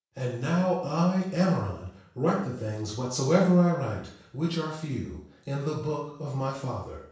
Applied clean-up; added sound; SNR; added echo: none; none; none; reverberation time 0.7 s.